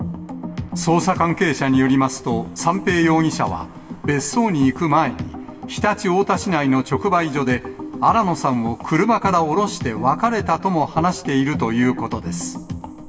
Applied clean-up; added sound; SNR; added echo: none; none; none; reverberation time 0.8 s.